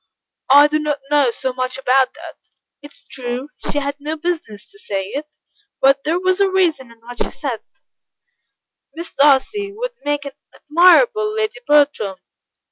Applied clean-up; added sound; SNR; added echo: none; none; none; none.